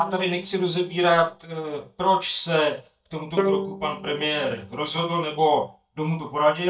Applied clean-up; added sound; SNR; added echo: neural mask model DeepFilterNet 3.